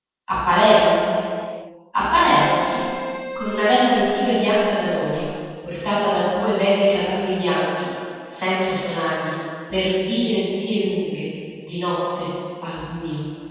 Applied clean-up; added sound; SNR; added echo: none; Keyboard (musical); 12 dB; reverberation time 2.1 s.